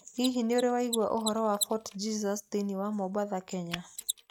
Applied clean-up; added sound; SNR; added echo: neural mask model RNNoise.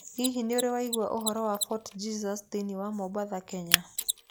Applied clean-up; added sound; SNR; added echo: none; Mechanisms; 3 dB; none.